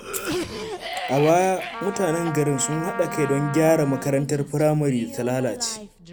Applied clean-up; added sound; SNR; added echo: none; Trumpet + Cough; 10 dB; none.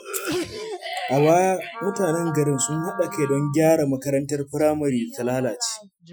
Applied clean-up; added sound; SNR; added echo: classical method Wiener filter.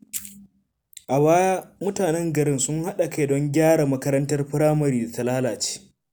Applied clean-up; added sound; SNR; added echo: none; none; none; none.